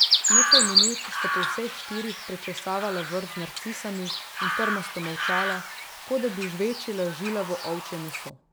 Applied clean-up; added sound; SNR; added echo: none; Chirp, tweet; -5 dB; none.